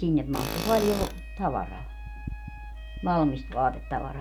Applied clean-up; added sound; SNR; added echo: none; Tools; 7 dB; none.